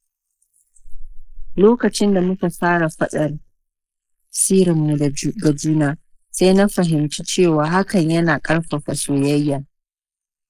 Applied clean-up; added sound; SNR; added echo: neural mask model Resemble Enhance denoiser.